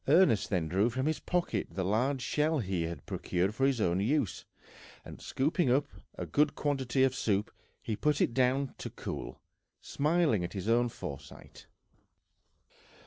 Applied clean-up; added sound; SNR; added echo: none; none; none; none.